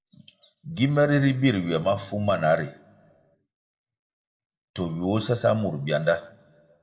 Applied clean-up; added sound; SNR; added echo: none; none; none; reverberation time 0.7 s.